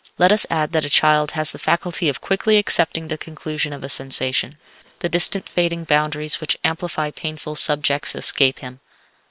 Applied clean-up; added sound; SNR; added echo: neural separator model SepFormer WHAM!.